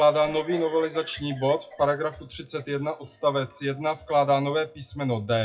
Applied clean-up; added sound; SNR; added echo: classical method WPE with log-MMSE.